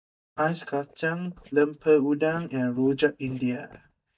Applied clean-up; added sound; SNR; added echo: neural mask model DeepFilterNet 3.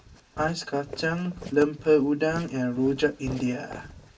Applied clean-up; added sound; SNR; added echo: none; Walk, footsteps; 16 dB; reverberation time 0.2 s.